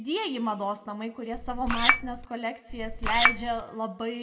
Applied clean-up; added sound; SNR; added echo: none; Chink, clink; -5 dB; reverberation time 0.8 s.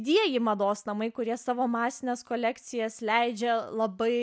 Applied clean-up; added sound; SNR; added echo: none; none; none; none.